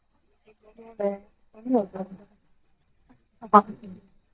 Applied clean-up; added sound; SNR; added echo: neural mask model DeepFilterNet 3.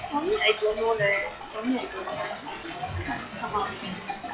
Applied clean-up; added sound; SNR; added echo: classical method log-MMSE.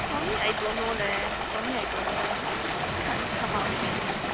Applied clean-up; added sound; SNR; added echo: none; Waves, surf + Stream; -4 dB; none.